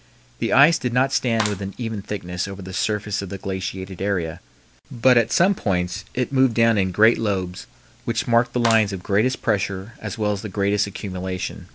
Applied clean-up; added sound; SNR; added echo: none; Clapping; 13 dB; none.